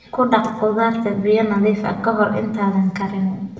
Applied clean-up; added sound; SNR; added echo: none; none; none; reverberation time 0.7 s.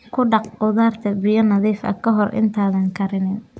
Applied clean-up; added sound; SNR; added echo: none; none; none; none.